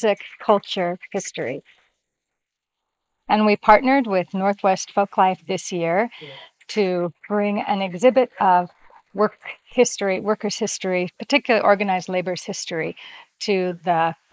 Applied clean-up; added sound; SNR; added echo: neural mask model Resemble Enhance denoiser.